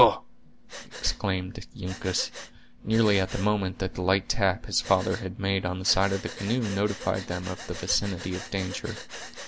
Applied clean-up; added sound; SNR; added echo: none; Breathing; 15 dB; none.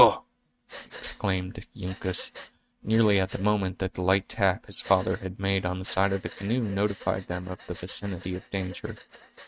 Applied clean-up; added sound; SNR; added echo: neural mask model RNNoise.